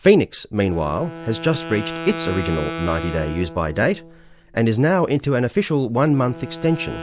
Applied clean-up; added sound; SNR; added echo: none; Wind instrument, woodwind instrument; 12 dB; none.